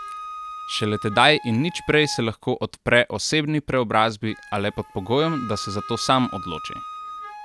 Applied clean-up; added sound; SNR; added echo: none; Wind instrument, woodwind instrument; 14 dB; none.